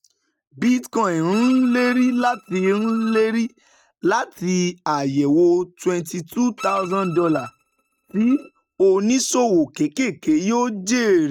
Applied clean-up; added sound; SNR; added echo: neural mask model RNNoise.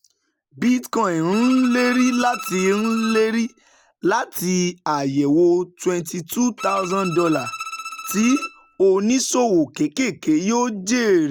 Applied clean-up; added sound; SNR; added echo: none; Bowed string instrument; 13 dB; none.